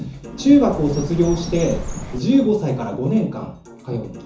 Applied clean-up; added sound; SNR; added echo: none; Bird; 10 dB; reverberation time 0.9 s.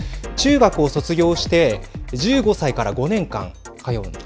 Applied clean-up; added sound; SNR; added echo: none; none; none; none.